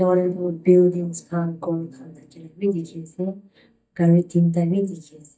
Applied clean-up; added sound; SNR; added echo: neural mask model DeepFilterNet 3.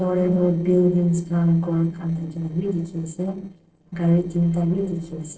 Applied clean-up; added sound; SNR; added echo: neural separator model SepFormer DNS4.